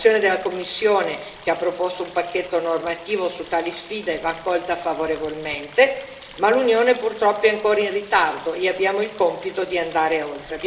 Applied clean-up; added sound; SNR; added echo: none; Stream; 20 dB; reverberation time 1.2 s.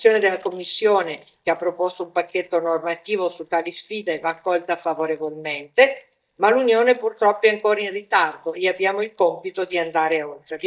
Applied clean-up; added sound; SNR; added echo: neural mask model DeepFilterNet 3.